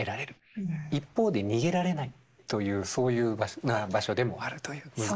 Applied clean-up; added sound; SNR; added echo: neural mask model Resemble Enhance denoiser.